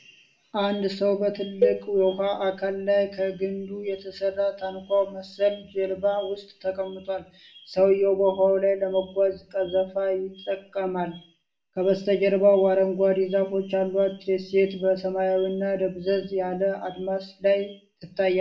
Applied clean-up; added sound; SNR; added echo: none; Cowbell; 5 dB; reverberation time 0.4 s.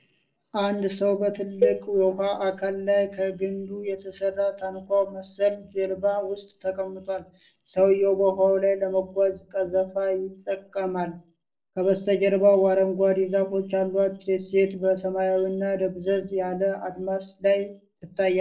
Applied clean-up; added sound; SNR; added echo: neural separator model SepFormer DNS4.